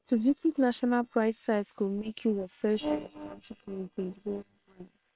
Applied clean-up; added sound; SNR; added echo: neural separator model SepFormer WHAM!.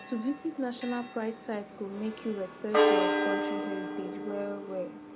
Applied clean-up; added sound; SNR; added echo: none; Church bell; -3 dB; none.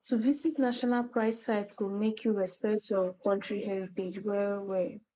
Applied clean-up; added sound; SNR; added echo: neural mask model Resemble Enhance denoiser.